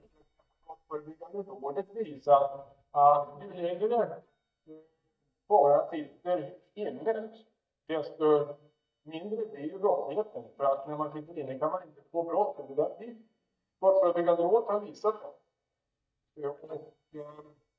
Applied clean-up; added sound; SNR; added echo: neural mask model DeepFilterNet 3.